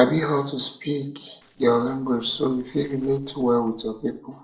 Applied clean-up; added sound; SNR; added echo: neural separator model SepFormer DNS4.